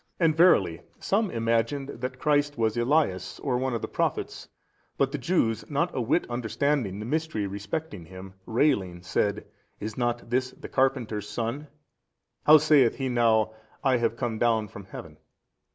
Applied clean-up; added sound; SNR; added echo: none; none; none; none.